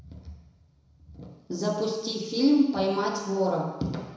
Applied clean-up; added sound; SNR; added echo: none; none; none; reverberation time 1.0 s.